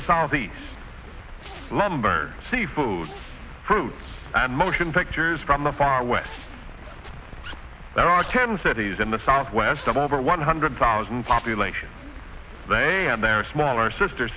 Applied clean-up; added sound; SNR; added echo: none; Zipper (clothing); 20 dB; none.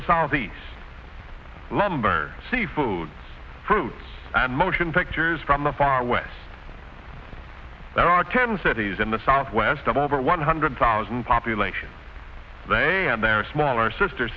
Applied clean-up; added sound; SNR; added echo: none; none; none; none.